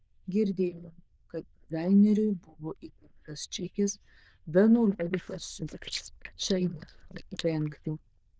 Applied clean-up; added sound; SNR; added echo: neural diffusion model UNIVERSE++.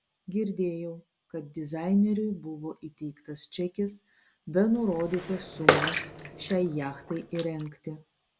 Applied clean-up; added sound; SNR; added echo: none; Bathtub (filling or washing) / Water / Splash, splatter; 0 dB; none.